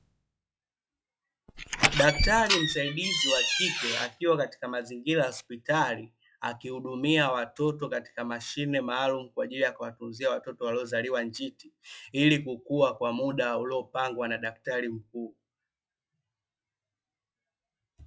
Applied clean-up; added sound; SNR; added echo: classical method log-MMSE.